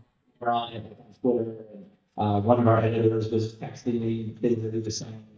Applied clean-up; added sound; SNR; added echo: neural mask model DeepFilterNet 3.